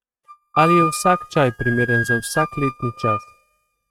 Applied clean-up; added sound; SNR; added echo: neural mask model RNNoise.